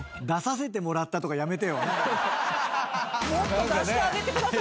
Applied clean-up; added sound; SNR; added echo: none; none; none; none.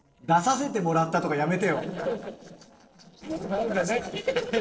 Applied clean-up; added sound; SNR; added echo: neural separator model SepFormer DNS4.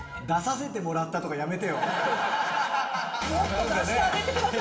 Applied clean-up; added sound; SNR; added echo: none; Piano; 10 dB; reverberation time 2.4 s.